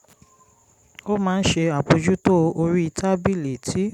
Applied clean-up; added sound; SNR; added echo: none; none; none; none.